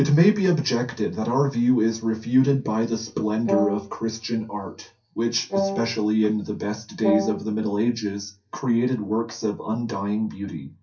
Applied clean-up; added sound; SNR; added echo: none; Wind instrument, woodwind instrument; 3 dB; reverberation time 0.3 s.